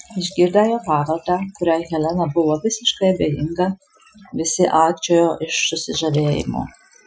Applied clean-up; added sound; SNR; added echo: classical method Wiener filter.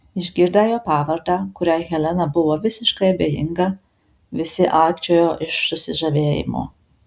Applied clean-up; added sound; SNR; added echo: none; none; none; none.